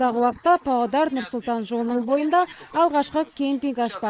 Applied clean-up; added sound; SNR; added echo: neural mask model Resemble Enhance denoiser.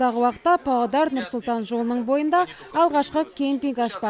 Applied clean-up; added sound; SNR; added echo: none; none; none; none.